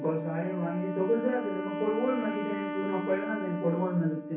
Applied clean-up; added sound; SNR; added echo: none; Wind instrument, woodwind instrument; 5 dB; reverberation time 0.6 s.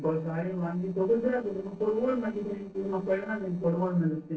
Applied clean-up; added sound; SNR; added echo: neural separator model SepFormer DNS4.